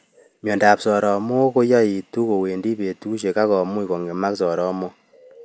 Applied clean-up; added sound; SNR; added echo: none; none; none; none.